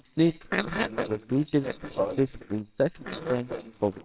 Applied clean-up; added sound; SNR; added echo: neural separator model SepFormer WHAMR!.